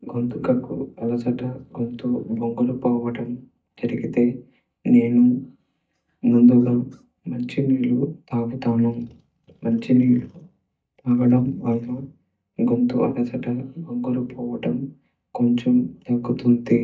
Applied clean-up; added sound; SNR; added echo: neural mask model DeepFilterNet 3.